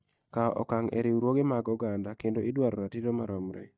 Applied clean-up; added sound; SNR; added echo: neural mask model DeepFilterNet 3.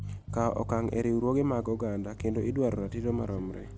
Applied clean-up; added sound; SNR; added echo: none; Bass guitar; 8 dB; none.